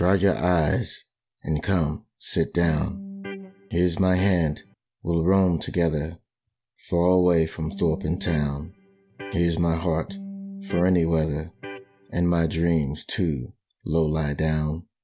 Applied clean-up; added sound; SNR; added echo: none; Electric guitar; 13 dB; none.